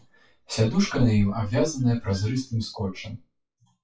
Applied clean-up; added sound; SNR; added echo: classical method WPE with log-MMSE.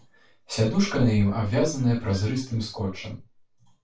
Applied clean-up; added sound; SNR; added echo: none; Squeak; 15 dB; reverberation time 0.2 s.